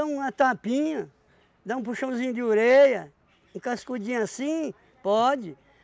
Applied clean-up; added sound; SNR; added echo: none; none; none; none.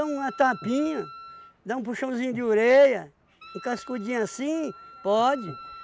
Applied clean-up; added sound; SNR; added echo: none; Breathing + Wind instrument, woodwind instrument; 19 dB; none.